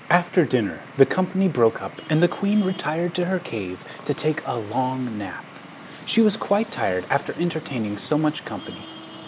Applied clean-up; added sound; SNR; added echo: none; Traffic noise, roadway noise; 17 dB; none.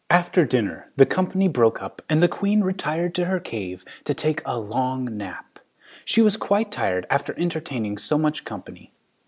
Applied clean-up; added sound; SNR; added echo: none; none; none; none.